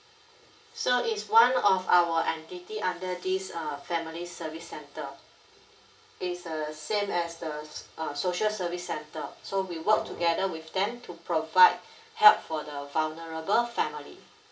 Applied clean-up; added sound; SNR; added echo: none; none; none; reverberation time 0.4 s.